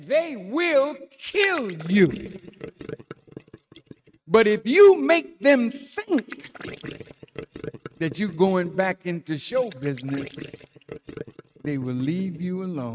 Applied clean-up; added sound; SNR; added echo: neural mask model RNNoise.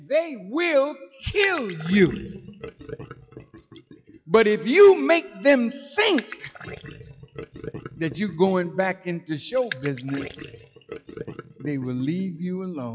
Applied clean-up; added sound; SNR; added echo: classical method log-MMSE.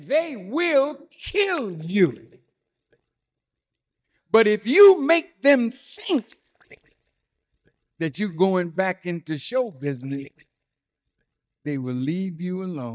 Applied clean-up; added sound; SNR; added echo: neural mask model DeepFilterNet 3.